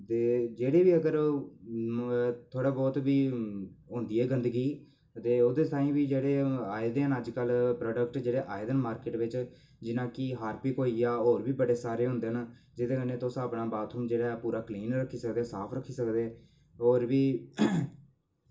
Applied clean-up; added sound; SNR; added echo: none; none; none; reverberation time 0.2 s.